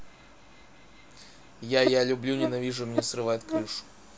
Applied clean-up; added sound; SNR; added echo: none; Buzz; 3 dB; none.